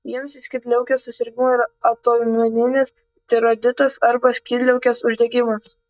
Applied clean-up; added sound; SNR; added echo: neural mask model DeepFilterNet 3.